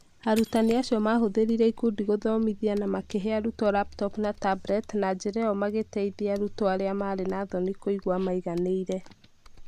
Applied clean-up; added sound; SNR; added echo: none; Computer keyboard + Crushing; 18 dB; none.